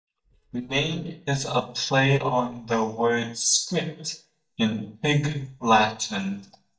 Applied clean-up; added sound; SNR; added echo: neural mask model DeepFilterNet 3.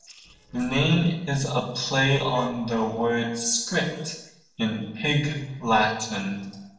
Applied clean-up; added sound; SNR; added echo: neural separator model SepFormer DNS4.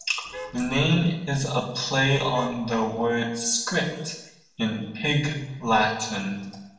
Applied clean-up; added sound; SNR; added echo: none; Traffic noise, roadway noise / Vehicle horn, car horn, honking; 16 dB; reverberation time 0.8 s.